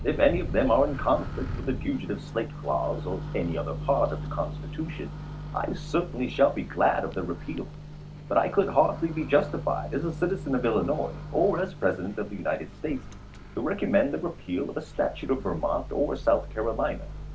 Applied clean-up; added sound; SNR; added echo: none; Microwave oven; 9 dB; none.